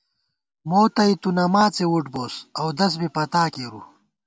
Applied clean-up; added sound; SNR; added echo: none; none; none; none.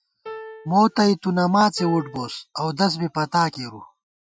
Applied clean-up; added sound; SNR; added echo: classical method Wiener filter.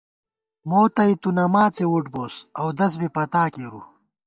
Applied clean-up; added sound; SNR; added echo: neural mask model DeepFilterNet 3.